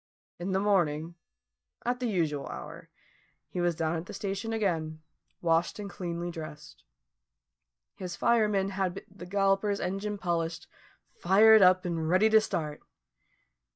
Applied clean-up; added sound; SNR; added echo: neural mask model DeepFilterNet 3.